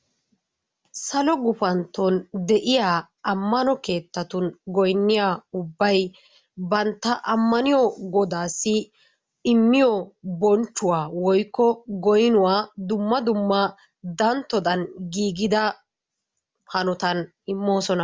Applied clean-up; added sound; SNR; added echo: none; none; none; none.